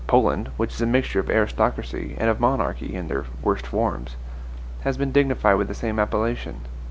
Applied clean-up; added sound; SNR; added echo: none; none; none; none.